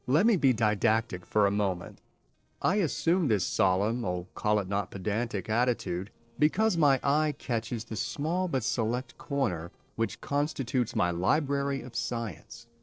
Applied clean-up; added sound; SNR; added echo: neural separator model SepFormer DNS4.